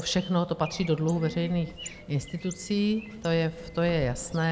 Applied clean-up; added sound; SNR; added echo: none; Bird + Subway, metro, underground; 16 dB; none.